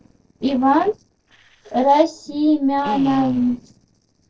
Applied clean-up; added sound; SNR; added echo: neural separator model SepFormer DNS4.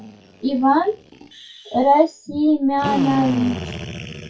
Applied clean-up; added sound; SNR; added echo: classical method WPE with log-MMSE.